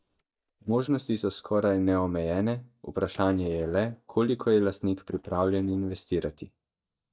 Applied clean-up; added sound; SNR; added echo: neural mask model DeepFilterNet 3.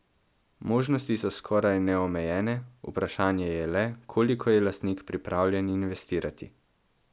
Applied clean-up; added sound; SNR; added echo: none; none; none; none.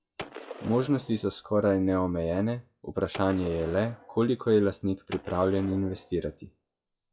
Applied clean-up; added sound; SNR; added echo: classical method WPE with log-MMSE.